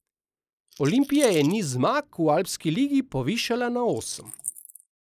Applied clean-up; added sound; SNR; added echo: neural mask model Resemble Enhance denoiser.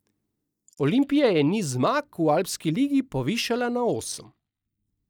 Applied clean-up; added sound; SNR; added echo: neural mask model DeepFilterNet 3.